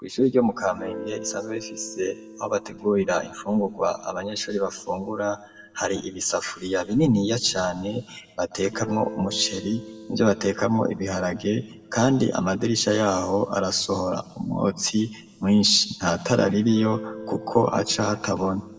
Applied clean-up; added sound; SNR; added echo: none; Guitar; 18 dB; reverberation time 1.2 s.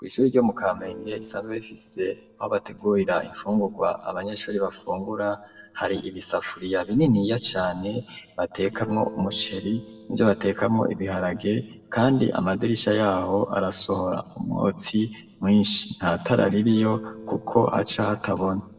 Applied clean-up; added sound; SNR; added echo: neural separator model SepFormer DNS4.